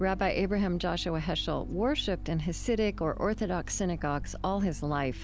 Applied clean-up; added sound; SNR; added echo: none; Mechanical fan; 9 dB; none.